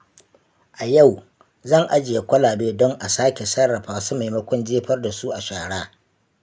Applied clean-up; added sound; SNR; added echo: none; none; none; none.